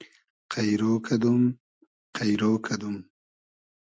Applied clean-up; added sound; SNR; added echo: none; none; none; none.